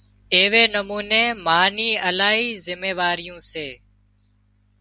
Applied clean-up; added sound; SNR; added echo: none; none; none; none.